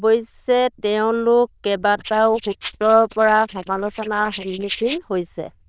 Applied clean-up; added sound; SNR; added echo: neural diffusion model UNIVERSE++.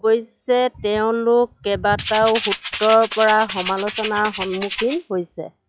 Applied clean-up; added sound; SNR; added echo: classical method log-MMSE.